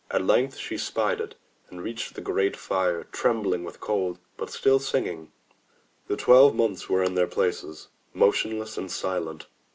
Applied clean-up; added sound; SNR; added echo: none; none; none; none.